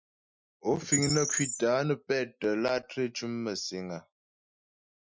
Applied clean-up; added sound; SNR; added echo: classical method Wiener filter.